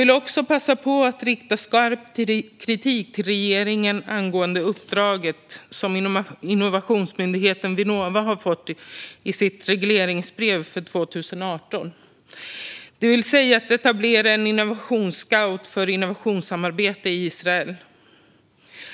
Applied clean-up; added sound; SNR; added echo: none; none; none; none.